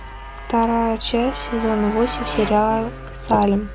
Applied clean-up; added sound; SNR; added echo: none; Whoosh, swoosh, swish + Motorcycle; 11 dB; none.